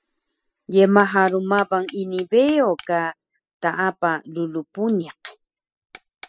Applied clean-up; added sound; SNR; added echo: classical method spectral subtraction.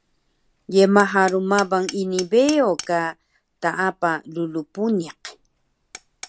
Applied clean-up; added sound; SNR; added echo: none; Hammer; 19 dB; none.